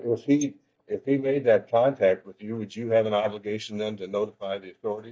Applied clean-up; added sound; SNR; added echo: neural mask model DeepFilterNet 3.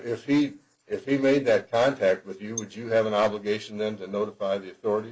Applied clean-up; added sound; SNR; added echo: neural mask model Resemble Enhance denoiser.